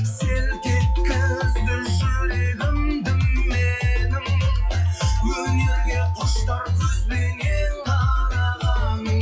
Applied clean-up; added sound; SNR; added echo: classical method log-MMSE.